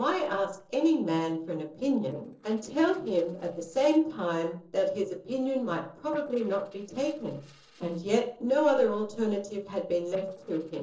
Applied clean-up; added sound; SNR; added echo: neural separator model SepFormer DNS4.